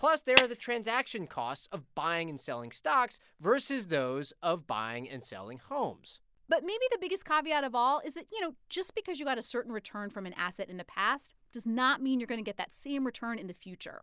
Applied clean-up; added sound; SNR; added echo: none; Clapping; -3 dB; none.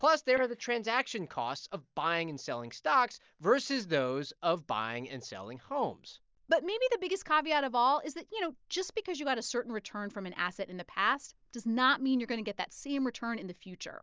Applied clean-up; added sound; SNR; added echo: neural mask model DeepFilterNet 3.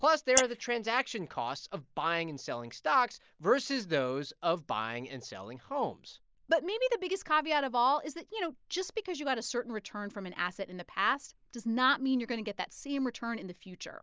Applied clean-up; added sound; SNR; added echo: neural mask model Resemble Enhance denoiser.